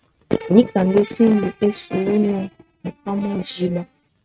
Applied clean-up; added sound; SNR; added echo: neural mask model RNNoise.